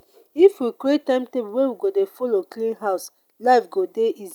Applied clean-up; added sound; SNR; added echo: none; none; none; none.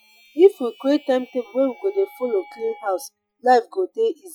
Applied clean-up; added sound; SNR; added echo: classical method Wiener filter.